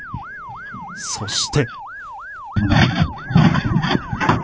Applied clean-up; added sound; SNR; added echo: none; Motor vehicle (road) / Siren; 14 dB; none.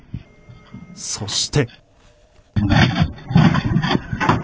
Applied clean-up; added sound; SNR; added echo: none; none; none; none.